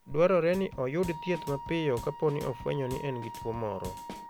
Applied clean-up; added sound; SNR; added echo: none; Wind instrument, woodwind instrument + Drum kit; 12 dB; none.